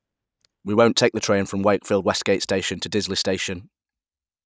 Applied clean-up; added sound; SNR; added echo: neural mask model DeepFilterNet 3.